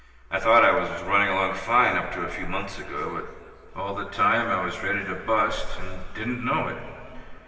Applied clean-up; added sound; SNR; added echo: none; none; none; reverberation time 2.3 s.